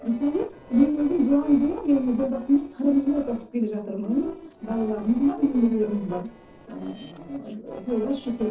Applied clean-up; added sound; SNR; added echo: neural separator model SepFormer DNS4.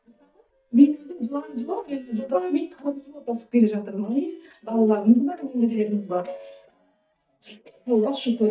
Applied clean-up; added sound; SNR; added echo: neural mask model DeepFilterNet 3.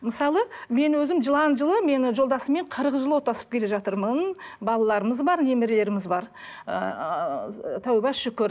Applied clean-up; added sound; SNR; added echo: none; none; none; none.